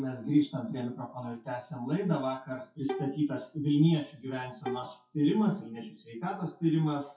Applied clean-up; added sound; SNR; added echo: classical method WPE with log-MMSE.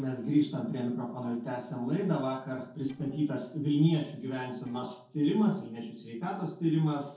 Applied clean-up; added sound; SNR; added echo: neural separator model SepFormer DNS4.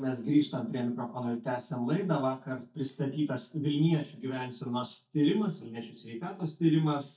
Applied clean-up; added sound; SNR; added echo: neural mask model DeepFilterNet 3.